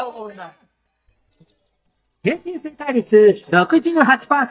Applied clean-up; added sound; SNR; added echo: neural mask model DeepFilterNet 3.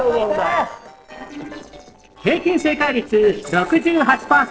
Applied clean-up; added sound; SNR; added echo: neural separator model SepFormer DNS4.